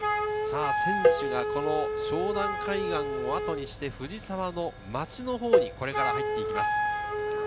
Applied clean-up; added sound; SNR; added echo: none; Cowbell + Wind instrument, woodwind instrument; -5 dB; none.